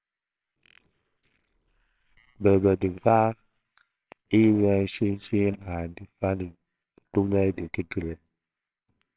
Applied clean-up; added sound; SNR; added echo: neural separator model SepFormer WHAMR!.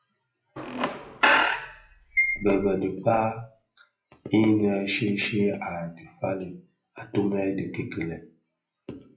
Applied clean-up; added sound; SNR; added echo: classical method WPE with log-MMSE.